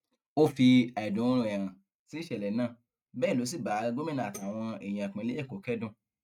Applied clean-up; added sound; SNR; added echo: neural mask model RNNoise.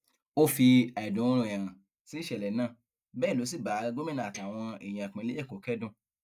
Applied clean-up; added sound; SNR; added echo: neural mask model DeepFilterNet 3.